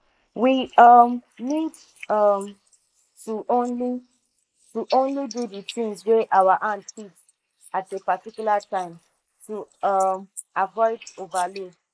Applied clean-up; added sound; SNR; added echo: neural mask model Resemble Enhance denoiser.